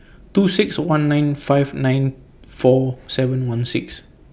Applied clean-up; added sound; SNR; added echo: none; none; none; none.